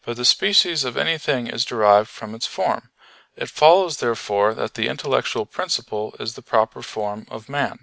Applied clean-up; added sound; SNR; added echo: none; none; none; none.